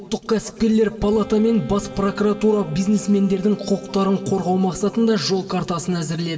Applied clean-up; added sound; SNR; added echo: none; Wind instrument, woodwind instrument; 19 dB; reverberation time 2.3 s.